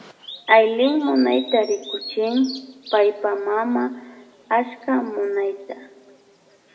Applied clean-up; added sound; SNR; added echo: none; Bird vocalization, bird call, bird song; 18 dB; reverberation time 1.1 s.